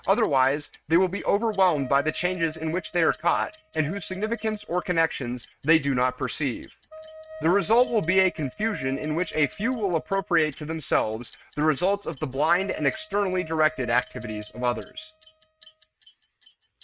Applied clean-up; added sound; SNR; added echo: neural mask model RNNoise.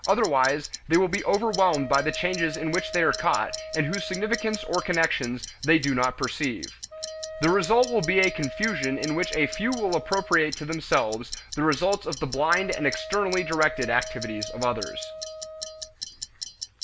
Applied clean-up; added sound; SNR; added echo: none; Clock + Wind instrument, woodwind instrument; 10 dB; none.